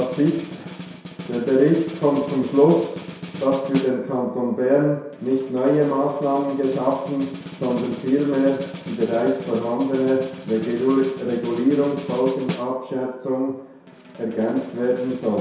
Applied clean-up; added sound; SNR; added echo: none; Snare drum; 14 dB; reverberation time 0.7 s.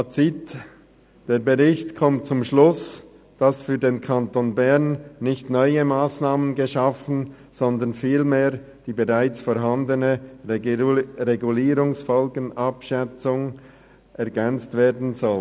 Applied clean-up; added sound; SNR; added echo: none; none; none; none.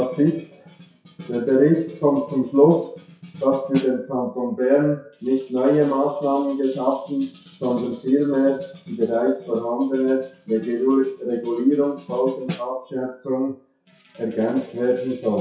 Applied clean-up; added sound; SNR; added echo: classical method WPE with log-MMSE.